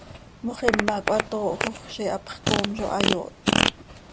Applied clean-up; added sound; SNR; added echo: none; Fart; -2 dB; none.